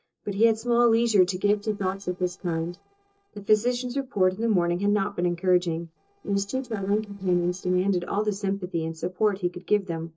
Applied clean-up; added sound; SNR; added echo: neural separator model SepFormer DNS4.